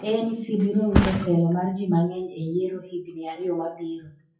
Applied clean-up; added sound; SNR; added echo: classical method WPE with log-MMSE.